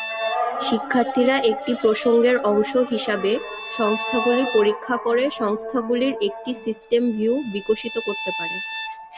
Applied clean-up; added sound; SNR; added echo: none; Bowed string instrument; 13 dB; none.